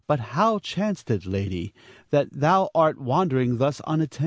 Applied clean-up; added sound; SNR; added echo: none; none; none; none.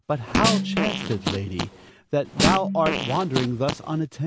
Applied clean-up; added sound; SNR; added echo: none; Snare drum + Fart; 1 dB; none.